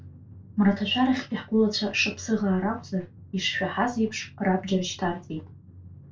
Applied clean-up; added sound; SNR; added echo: none; Drum; 19 dB; reverberation time 0.2 s.